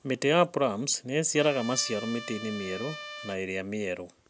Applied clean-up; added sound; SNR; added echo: none; Trumpet; 13 dB; none.